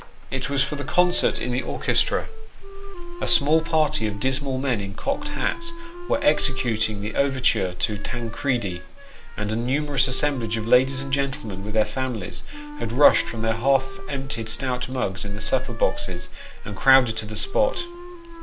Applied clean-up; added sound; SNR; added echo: none; Wind instrument, woodwind instrument; 20 dB; none.